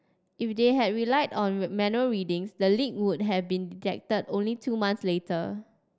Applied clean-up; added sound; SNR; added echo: none; none; none; none.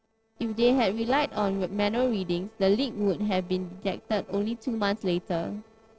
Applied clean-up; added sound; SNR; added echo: neural separator model SepFormer DNS4.